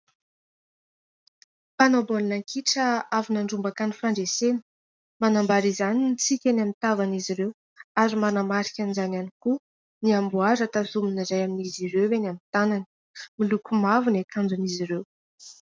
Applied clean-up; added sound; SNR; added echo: none; none; none; none.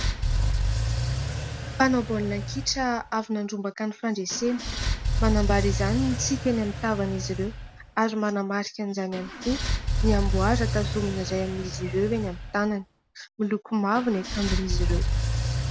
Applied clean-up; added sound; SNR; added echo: none; Engine / Car; 1 dB; none.